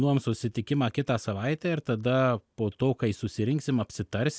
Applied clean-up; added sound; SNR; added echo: none; none; none; none.